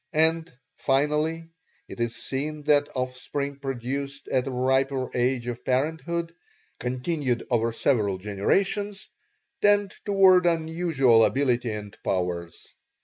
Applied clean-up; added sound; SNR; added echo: none; none; none; none.